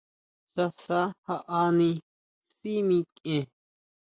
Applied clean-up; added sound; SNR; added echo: none; none; none; none.